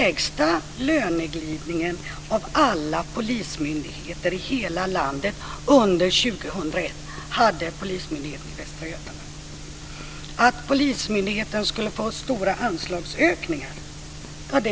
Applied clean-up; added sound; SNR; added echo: none; none; none; none.